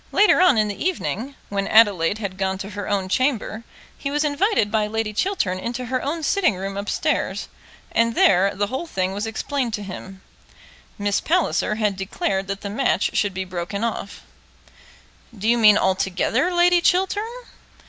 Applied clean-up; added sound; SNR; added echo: none; none; none; none.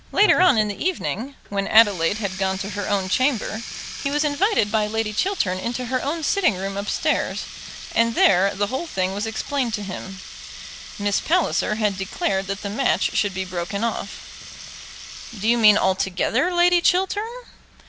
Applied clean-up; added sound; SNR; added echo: none; Water tap, faucet; 13 dB; none.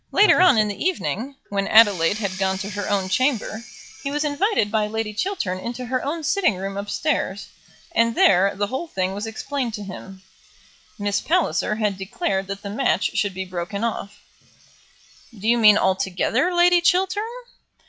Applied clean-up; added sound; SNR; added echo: classical method log-MMSE.